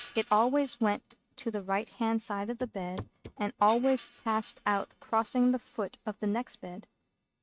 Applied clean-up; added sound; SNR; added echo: neural mask model RNNoise.